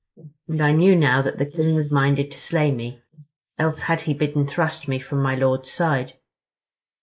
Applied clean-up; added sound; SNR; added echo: neural mask model Resemble Enhance denoiser.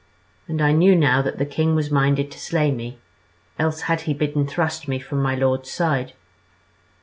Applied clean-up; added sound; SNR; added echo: none; none; none; none.